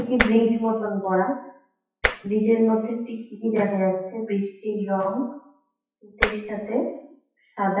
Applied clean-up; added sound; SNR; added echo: classical method WPE with log-MMSE.